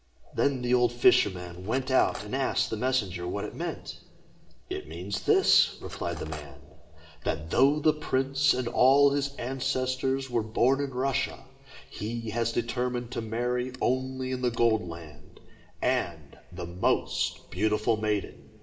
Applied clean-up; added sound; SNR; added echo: none; Cutlery, silverware; 16 dB; reverberation time 2.4 s.